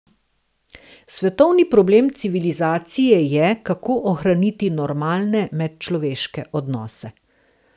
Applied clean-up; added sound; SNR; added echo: none; none; none; none.